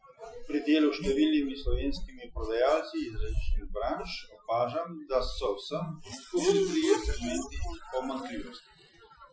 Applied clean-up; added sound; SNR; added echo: classical method Wiener filter.